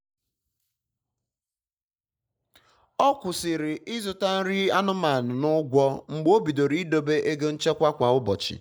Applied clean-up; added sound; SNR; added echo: neural mask model Resemble Enhance denoiser.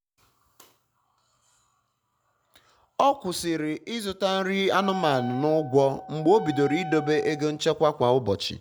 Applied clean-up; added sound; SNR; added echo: none; Wind instrument, woodwind instrument; 11 dB; none.